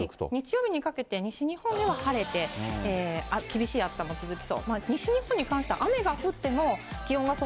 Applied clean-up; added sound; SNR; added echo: none; none; none; none.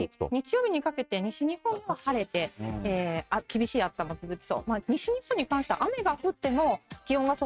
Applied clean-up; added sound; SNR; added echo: neural mask model RNNoise.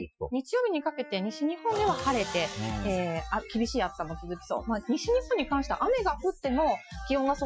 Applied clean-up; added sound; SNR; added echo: classical method Wiener filter.